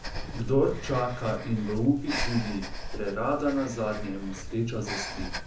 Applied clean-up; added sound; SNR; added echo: none; Breathing; 6 dB; reverberation time 0.6 s.